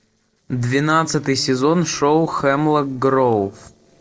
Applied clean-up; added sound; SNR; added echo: neural separator model SepFormer DNS4.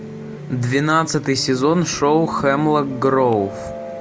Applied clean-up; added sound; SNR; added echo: none; Piano; 13 dB; none.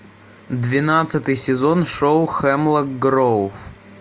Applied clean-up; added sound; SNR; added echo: none; none; none; none.